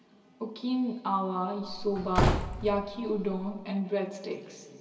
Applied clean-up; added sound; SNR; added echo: none; Slam / Wood; 0 dB; reverberation time 2.5 s.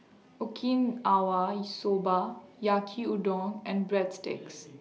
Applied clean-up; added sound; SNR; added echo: none; none; none; none.